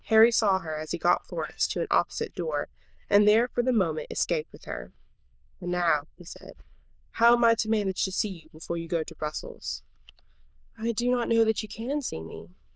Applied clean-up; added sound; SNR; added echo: neural diffusion model UNIVERSE++.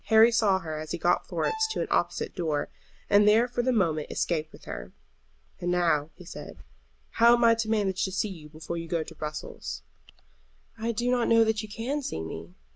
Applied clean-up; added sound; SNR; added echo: none; Bowed string instrument; 14 dB; none.